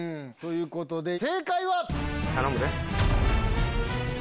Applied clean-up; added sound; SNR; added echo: none; none; none; none.